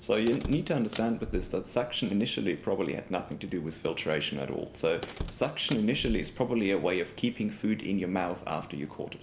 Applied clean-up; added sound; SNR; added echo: none; Slam; 13 dB; reverberation time 2.8 s.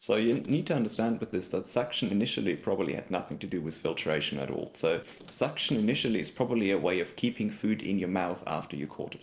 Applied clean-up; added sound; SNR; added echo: neural separator model SepFormer DNS4.